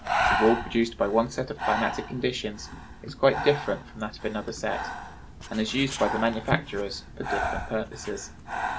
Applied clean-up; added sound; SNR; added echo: none; Breathing; 4 dB; none.